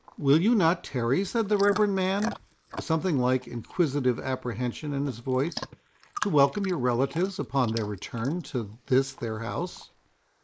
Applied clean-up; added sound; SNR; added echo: neural mask model Resemble Enhance denoiser.